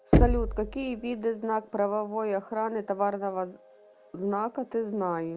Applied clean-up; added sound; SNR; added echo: none; Knock; -2 dB; none.